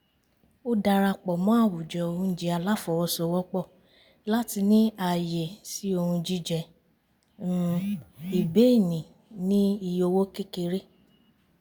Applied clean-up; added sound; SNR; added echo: none; none; none; none.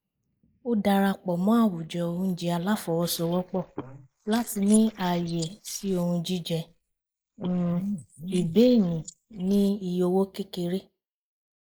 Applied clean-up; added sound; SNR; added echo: neural mask model Resemble Enhance denoiser.